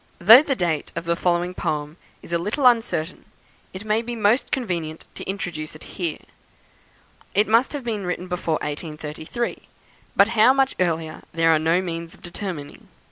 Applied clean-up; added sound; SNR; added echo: none; none; none; none.